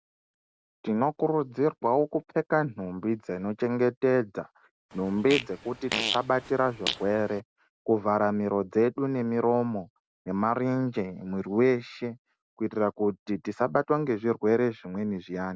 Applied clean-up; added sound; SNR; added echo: none; Fart; 7 dB; none.